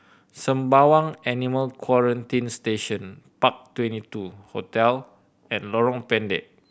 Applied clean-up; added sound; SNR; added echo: none; none; none; none.